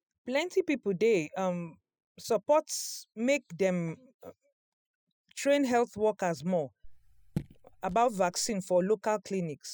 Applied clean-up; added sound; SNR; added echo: classical method spectral subtraction.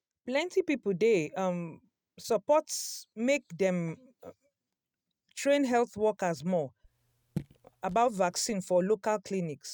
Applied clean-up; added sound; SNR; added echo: neural mask model RNNoise.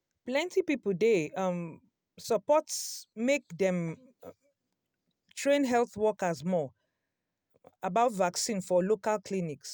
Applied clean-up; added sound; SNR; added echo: none; none; none; none.